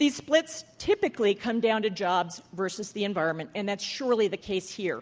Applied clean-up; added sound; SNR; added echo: none; none; none; none.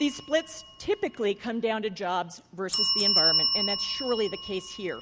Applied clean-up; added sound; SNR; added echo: none; Bell; 0 dB; none.